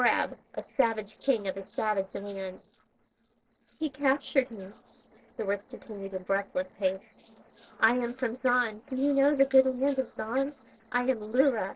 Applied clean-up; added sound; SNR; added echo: neural separator model SepFormer DNS4.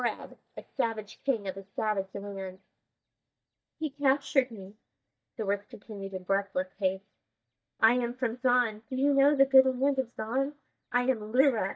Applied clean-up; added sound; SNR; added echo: neural mask model DeepFilterNet 3.